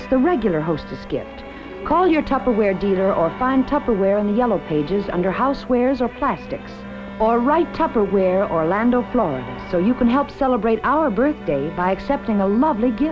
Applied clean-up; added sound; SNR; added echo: none; Wind instrument, woodwind instrument; 17 dB; none.